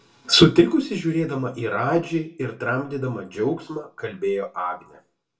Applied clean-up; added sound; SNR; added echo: none; none; none; reverberation time 0.2 s.